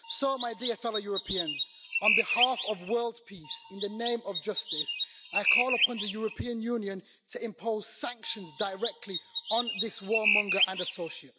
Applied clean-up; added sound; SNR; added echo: none; Chirp, tweet; -2 dB; none.